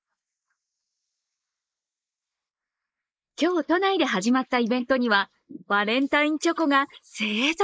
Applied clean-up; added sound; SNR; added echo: neural mask model Resemble Enhance denoiser.